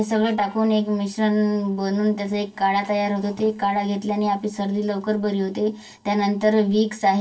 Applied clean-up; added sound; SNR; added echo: neural separator model SepFormer DNS4.